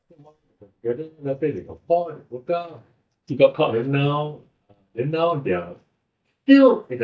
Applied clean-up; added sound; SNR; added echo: neural mask model DeepFilterNet 3.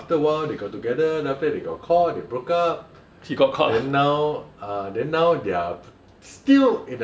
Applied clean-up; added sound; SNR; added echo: none; none; none; none.